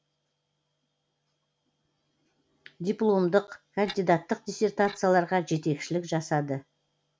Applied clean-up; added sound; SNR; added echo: none; Clock; 17 dB; none.